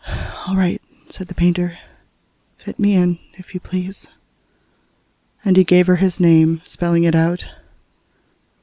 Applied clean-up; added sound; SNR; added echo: none; none; none; none.